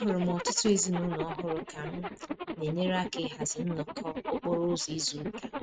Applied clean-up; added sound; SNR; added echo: neural mask model RNNoise.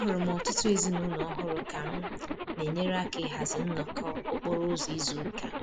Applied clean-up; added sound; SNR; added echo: none; Zipper (clothing); 4 dB; none.